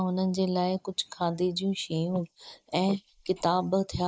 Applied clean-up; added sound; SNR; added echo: neural mask model Resemble Enhance denoiser.